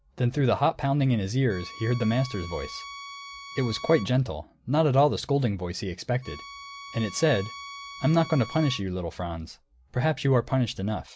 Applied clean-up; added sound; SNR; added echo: none; Bowed string instrument; 16 dB; none.